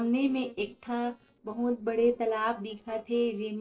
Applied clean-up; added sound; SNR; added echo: neural separator model SepFormer DNS4.